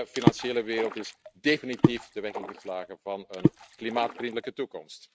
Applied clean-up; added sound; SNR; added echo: neural mask model RNNoise.